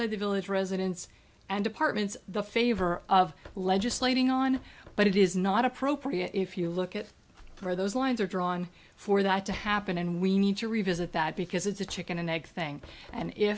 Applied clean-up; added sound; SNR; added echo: none; none; none; none.